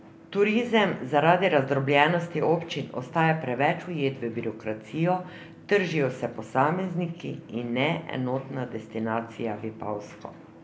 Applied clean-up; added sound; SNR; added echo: none; none; none; none.